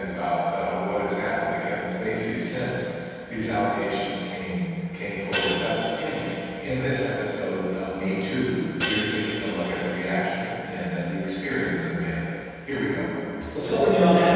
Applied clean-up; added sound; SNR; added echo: none; Hi-hat; 10 dB; reverberation time 2.1 s.